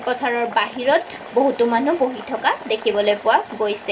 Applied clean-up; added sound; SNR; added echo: none; Boiling; 17 dB; reverberation time 0.2 s.